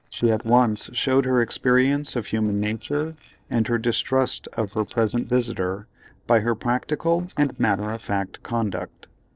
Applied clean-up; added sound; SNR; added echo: neural separator model SepFormer DNS4.